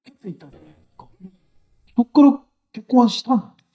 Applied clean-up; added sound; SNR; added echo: neural mask model DeepFilterNet 3.